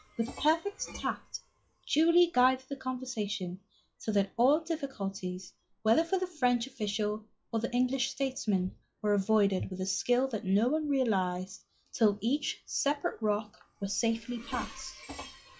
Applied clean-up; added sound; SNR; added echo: classical method log-MMSE.